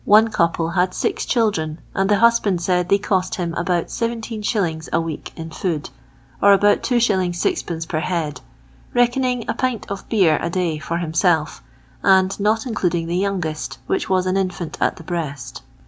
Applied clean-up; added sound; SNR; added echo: none; none; none; none.